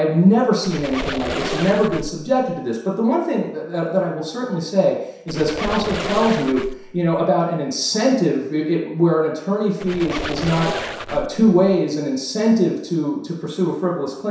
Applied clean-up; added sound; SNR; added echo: none; Squeak; 9 dB; reverberation time 0.7 s.